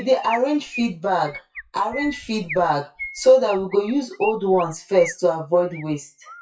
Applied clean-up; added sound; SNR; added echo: classical method WPE with log-MMSE.